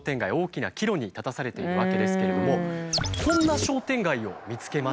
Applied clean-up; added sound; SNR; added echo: none; none; none; none.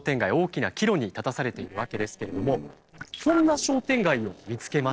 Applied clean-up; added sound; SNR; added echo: neural separator model SepFormer DNS4.